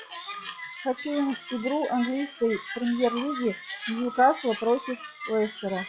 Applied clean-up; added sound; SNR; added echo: classical method log-MMSE.